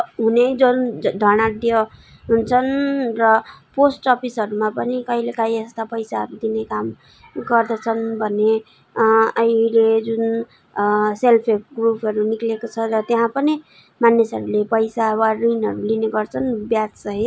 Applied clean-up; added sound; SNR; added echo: none; none; none; none.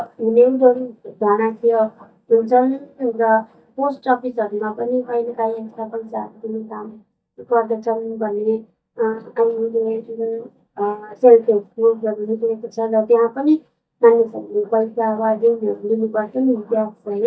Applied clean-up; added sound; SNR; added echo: neural mask model DeepFilterNet 3.